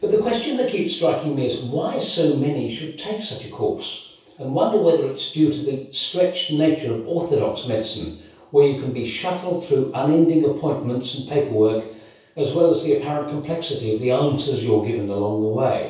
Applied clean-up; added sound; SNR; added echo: none; none; none; reverberation time 0.6 s.